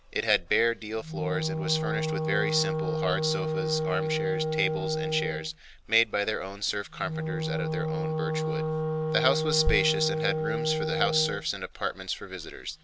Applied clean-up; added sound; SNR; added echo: none; Wind instrument, woodwind instrument; 0 dB; none.